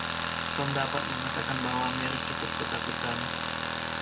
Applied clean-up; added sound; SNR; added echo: none; Tools; -5 dB; none.